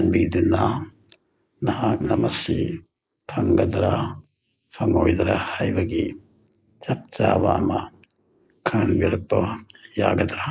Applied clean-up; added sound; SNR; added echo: neural mask model Resemble Enhance denoiser.